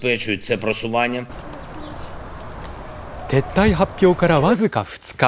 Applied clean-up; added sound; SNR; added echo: none; Bird; 11 dB; none.